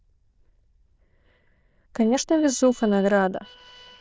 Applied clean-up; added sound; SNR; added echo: neural diffusion model UNIVERSE++.